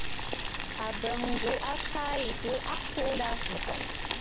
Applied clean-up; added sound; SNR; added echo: none; Boiling; -2 dB; none.